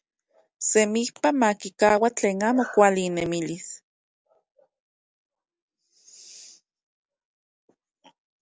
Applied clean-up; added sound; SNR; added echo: none; none; none; none.